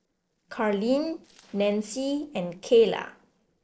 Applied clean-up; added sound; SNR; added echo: neural separator model SepFormer DNS4.